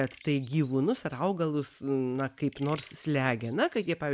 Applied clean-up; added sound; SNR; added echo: none; none; none; none.